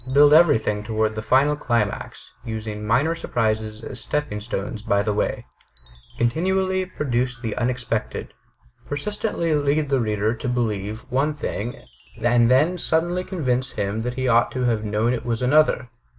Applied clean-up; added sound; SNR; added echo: none; Chime; 7 dB; none.